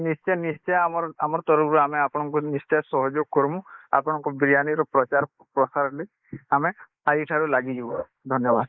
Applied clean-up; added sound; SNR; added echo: neural mask model Resemble Enhance denoiser.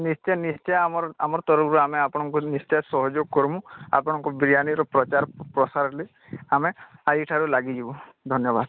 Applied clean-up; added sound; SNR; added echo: none; none; none; none.